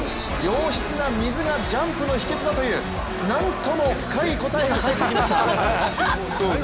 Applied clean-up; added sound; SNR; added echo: none; none; none; none.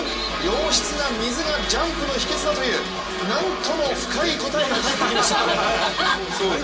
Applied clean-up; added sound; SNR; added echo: none; none; none; reverberation time 0.2 s.